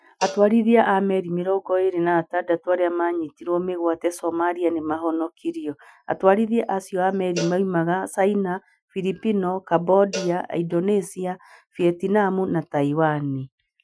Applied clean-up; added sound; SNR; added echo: classical method Wiener filter.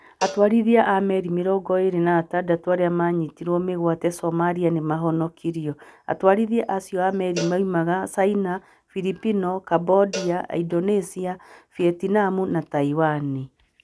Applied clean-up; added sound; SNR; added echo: none; Cowbell; 17 dB; none.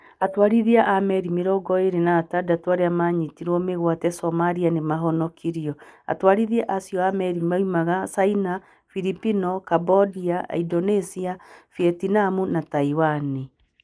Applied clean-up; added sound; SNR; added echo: neural mask model Resemble Enhance denoiser.